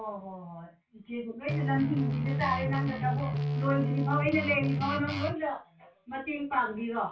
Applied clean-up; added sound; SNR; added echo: none; Guitar; -2 dB; reverberation time 0.2 s.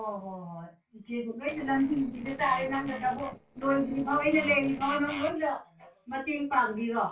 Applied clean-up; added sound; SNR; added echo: neural separator model SepFormer DNS4.